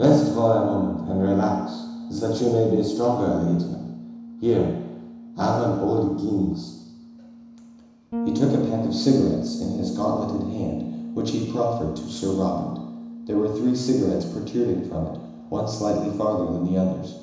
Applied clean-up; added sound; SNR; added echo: none; Bass guitar; 10 dB; reverberation time 1.0 s.